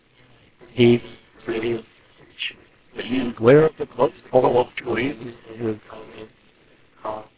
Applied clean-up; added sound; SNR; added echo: neural separator model SepFormer WHAMR!.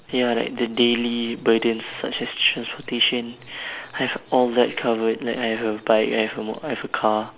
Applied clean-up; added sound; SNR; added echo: none; none; none; none.